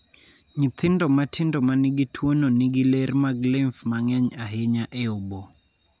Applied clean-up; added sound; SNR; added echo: none; none; none; none.